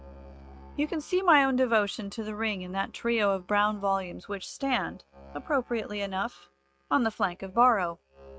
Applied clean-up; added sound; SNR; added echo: neural mask model RNNoise.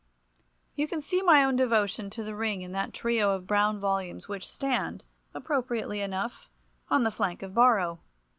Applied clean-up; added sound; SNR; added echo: none; none; none; none.